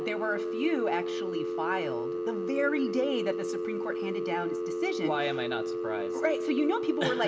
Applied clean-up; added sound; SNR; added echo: none; Telephone; 1 dB; reverberation time 1.5 s.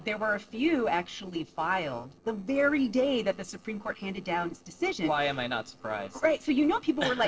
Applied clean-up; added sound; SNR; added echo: neural separator model SepFormer DNS4.